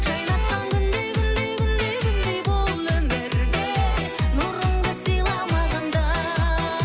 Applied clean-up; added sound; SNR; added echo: none; none; none; none.